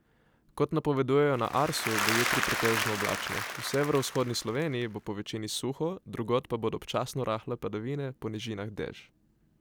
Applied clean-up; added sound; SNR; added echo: none; Applause / Crowd; 2 dB; none.